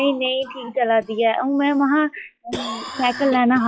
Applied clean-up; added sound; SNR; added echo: classical method log-MMSE.